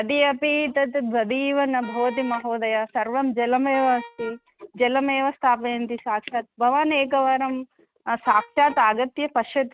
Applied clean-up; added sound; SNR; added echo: neural mask model RNNoise.